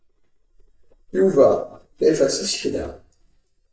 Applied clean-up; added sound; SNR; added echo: neural mask model DeepFilterNet 3.